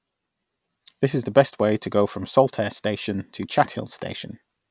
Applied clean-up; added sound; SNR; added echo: none; none; none; none.